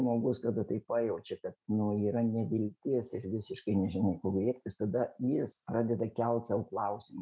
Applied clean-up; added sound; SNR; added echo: none; none; none; none.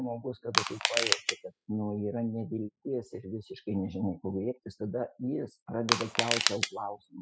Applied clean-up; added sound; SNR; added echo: classical method spectral subtraction.